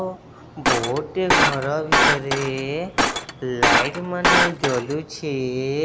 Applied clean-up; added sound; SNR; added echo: none; Shatter; -4 dB; none.